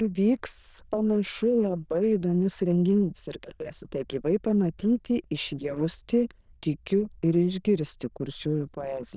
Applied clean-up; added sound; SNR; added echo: neural diffusion model UNIVERSE++.